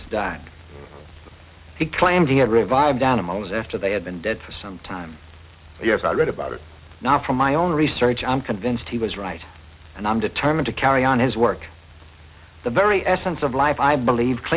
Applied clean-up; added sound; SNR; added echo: none; none; none; none.